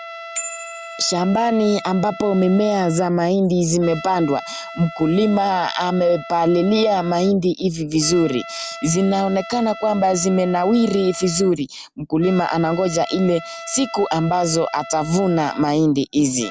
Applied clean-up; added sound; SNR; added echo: none; Trumpet + Bicycle bell; 15 dB; none.